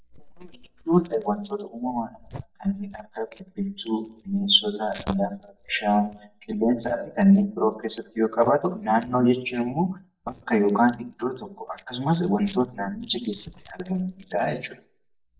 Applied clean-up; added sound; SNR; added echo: neural mask model DeepFilterNet 3.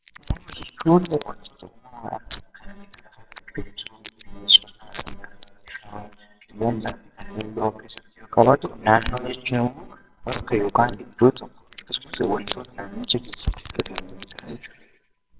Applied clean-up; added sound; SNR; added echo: neural separator model SepFormer WHAMR!.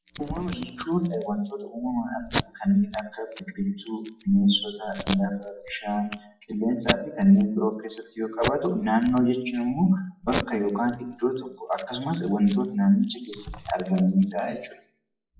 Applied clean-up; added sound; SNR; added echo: classical method WPE with log-MMSE.